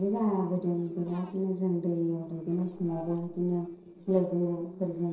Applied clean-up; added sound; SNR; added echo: neural separator model SepFormer DNS4.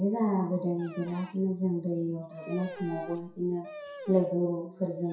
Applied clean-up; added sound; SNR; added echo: classical method WPE with log-MMSE.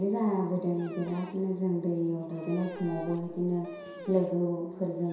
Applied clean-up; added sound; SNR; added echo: none; Dog; 17 dB; reverberation time 0.7 s.